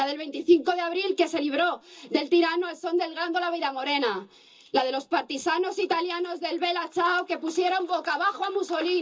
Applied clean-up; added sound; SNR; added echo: none; none; none; reverberation time 0.2 s.